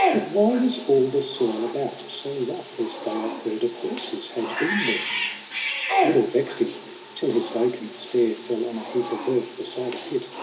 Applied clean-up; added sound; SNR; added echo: none; Bathtub (filling or washing) / Cat; 5 dB; reverberation time 2.1 s.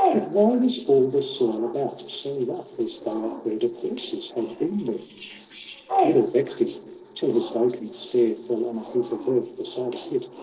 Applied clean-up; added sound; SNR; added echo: neural separator model SepFormer DNS4.